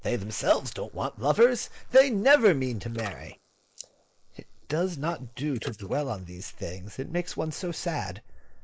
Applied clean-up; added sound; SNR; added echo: neural mask model Resemble Enhance denoiser.